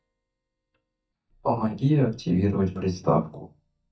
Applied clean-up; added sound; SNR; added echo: neural mask model DeepFilterNet 3.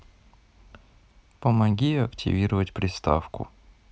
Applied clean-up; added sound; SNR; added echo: none; none; none; none.